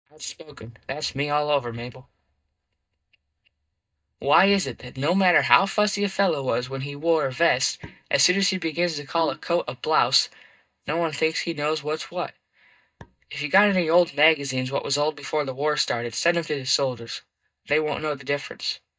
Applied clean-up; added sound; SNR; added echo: neural mask model DeepFilterNet 3.